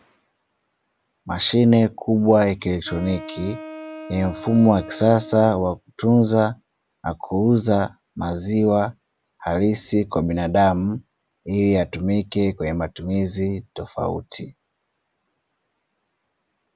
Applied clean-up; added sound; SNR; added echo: none; Wind instrument, woodwind instrument; 15 dB; none.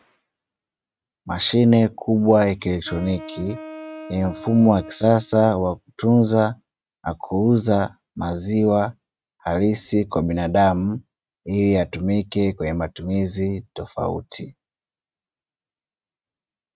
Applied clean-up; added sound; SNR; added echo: neural mask model RNNoise.